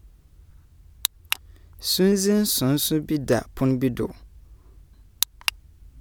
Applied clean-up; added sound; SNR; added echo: none; none; none; none.